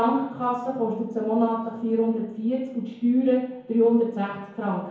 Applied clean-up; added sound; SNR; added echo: none; none; none; reverberation time 0.9 s.